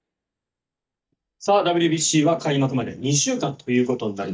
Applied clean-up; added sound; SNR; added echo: neural mask model DeepFilterNet 3.